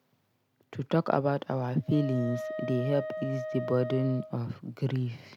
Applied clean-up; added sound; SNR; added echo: none; Wind instrument, woodwind instrument; 8 dB; none.